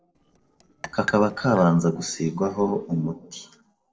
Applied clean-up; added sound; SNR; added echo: neural separator model SepFormer DNS4.